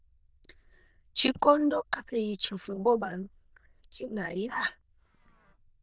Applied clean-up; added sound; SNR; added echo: neural diffusion model UNIVERSE++.